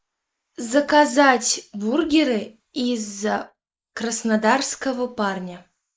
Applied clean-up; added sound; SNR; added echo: neural mask model Resemble Enhance denoiser.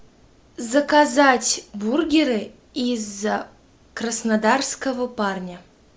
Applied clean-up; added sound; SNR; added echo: none; none; none; none.